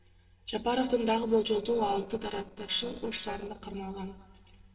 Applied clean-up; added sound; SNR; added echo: neural separator model SepFormer DNS4.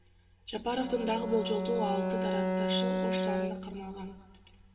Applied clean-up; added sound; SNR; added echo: none; Bowed string instrument; 0 dB; reverberation time 1.0 s.